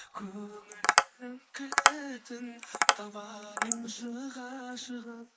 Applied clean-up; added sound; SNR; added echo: neural mask model Resemble Enhance denoiser.